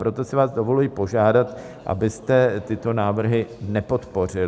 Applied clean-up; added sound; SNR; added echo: none; none; none; none.